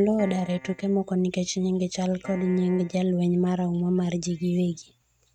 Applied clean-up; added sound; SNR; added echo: neural mask model RNNoise.